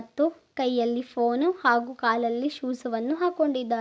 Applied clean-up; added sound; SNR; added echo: none; none; none; none.